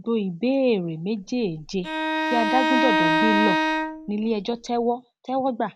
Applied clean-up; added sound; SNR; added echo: none; Bowed string instrument; -1 dB; none.